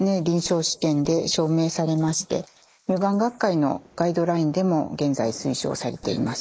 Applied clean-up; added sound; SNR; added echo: neural mask model Resemble Enhance denoiser.